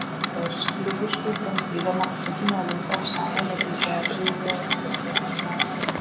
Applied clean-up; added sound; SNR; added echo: none; Clock; -3 dB; reverberation time 0.5 s.